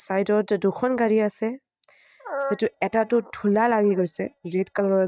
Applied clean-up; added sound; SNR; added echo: neural mask model DeepFilterNet 3.